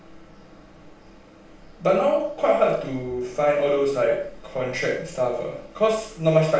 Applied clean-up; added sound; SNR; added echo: none; none; none; reverberation time 0.5 s.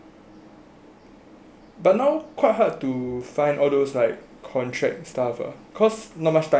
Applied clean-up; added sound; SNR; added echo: none; none; none; none.